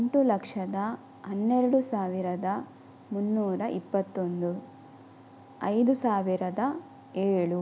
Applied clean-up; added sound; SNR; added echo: none; none; none; none.